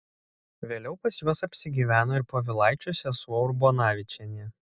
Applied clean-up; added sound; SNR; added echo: none; none; none; none.